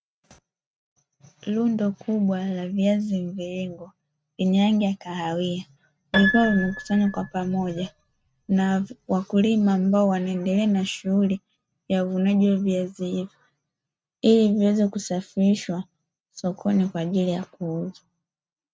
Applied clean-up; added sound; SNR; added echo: neural mask model RNNoise.